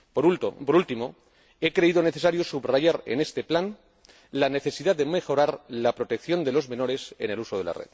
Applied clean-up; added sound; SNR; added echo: none; none; none; none.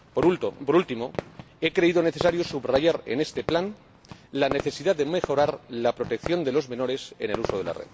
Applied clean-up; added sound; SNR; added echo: none; Fireworks; 12 dB; none.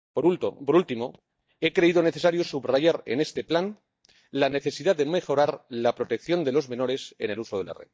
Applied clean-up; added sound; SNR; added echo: neural mask model DeepFilterNet 3.